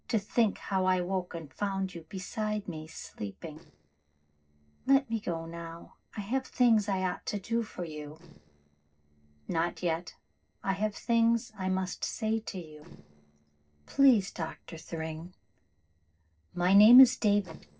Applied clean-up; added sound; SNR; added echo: neural separator model SepFormer DNS4.